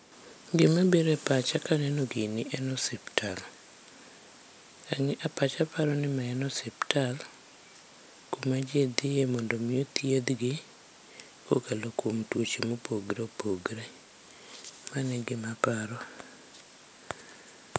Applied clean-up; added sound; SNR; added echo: none; none; none; none.